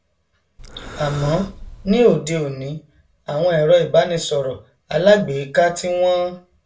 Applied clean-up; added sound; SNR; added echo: none; Breathing; 14 dB; reverberation time 0.2 s.